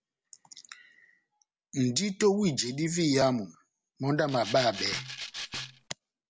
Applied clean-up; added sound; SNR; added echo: none; Rattle (instrument); 9 dB; none.